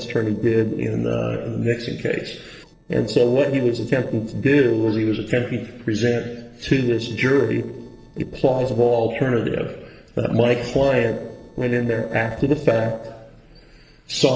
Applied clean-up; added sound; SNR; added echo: neural separator model SepFormer DNS4.